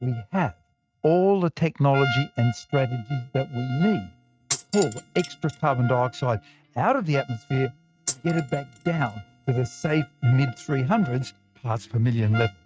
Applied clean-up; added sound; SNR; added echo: neural mask model RNNoise.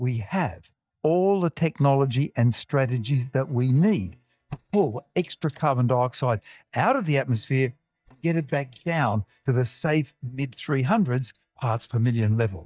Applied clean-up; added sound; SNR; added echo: neural mask model DeepFilterNet 3.